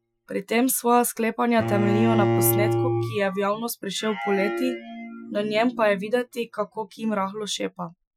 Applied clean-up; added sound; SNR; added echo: classical method Wiener filter.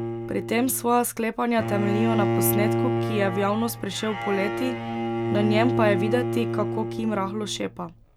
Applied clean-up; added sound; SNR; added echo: none; Bowed string instrument; 1 dB; none.